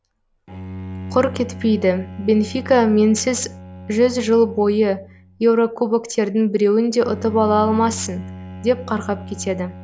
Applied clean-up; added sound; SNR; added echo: none; Bowed string instrument; 15 dB; none.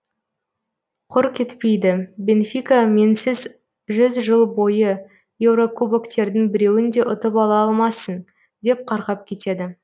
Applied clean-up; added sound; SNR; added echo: none; none; none; none.